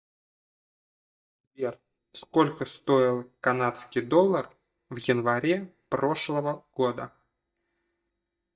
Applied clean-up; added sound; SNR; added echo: neural mask model DeepFilterNet 3.